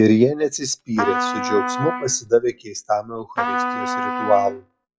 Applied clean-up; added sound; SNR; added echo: classical method log-MMSE.